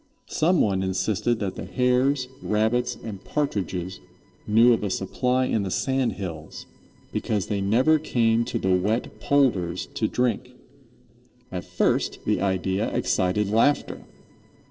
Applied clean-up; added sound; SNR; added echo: neural separator model SepFormer DNS4.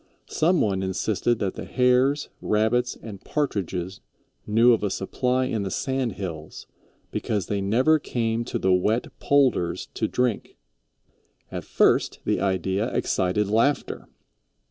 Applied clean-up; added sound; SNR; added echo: none; none; none; none.